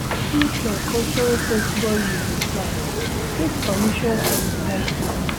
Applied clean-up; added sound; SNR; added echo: none; Wind / Boat, Water vehicle; -2 dB; none.